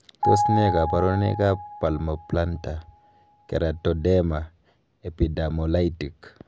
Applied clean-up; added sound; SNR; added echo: none; Piano; 5 dB; none.